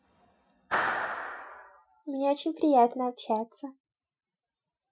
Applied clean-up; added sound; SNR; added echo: classical method Wiener filter.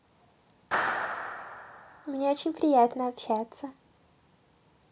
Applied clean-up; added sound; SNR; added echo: none; Clapping; 6 dB; none.